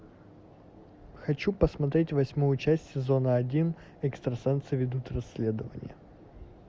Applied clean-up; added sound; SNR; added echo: none; none; none; none.